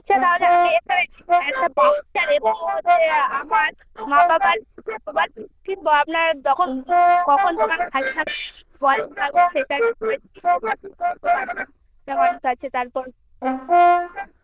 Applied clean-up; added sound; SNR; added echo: neural diffusion model UNIVERSE++.